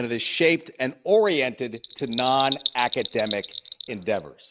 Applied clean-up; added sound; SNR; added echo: neural mask model RNNoise.